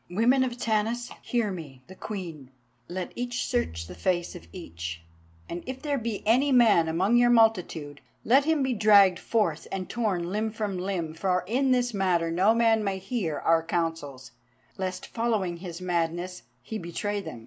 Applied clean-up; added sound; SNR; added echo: none; Bowed string instrument; 19 dB; none.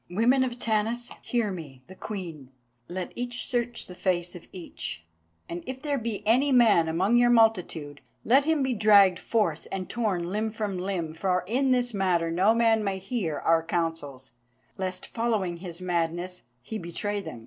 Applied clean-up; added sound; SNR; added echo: neural separator model SepFormer DNS4.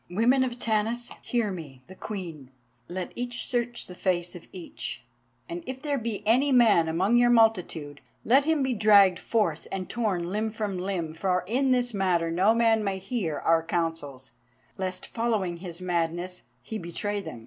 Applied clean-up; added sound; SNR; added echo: none; none; none; none.